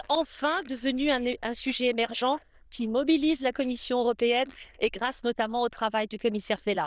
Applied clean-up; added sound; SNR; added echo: neural diffusion model UNIVERSE++.